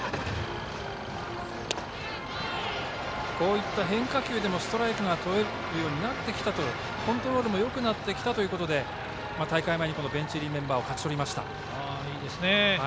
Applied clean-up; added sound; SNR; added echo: none; Idling / Engine starting; 11 dB; none.